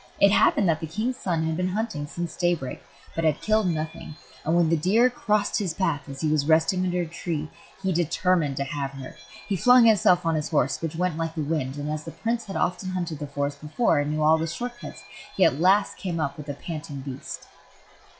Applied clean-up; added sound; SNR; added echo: classical method log-MMSE.